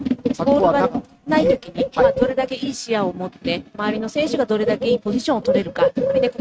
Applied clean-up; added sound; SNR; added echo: neural mask model RNNoise.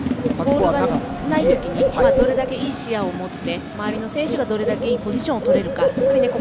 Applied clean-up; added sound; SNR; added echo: none; Bird; 1 dB; none.